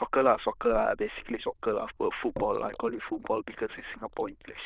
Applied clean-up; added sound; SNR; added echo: neural diffusion model UNIVERSE++.